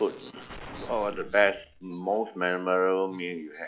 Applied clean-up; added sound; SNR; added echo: classical method log-MMSE.